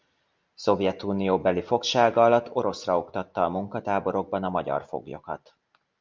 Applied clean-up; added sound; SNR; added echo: none; none; none; none.